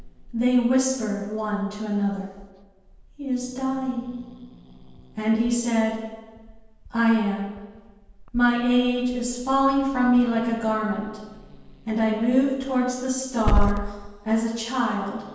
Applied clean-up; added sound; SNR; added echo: none; Growling / Hiss; 8 dB; reverberation time 1.2 s.